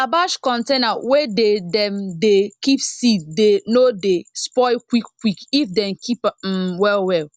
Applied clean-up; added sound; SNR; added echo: none; none; none; none.